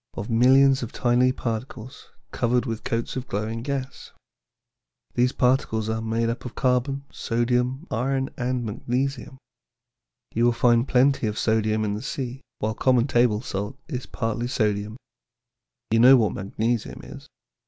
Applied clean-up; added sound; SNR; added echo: none; none; none; none.